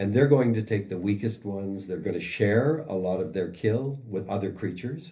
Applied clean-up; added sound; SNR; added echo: none; none; none; reverberation time 0.3 s.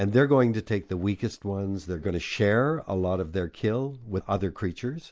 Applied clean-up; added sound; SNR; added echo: none; none; none; none.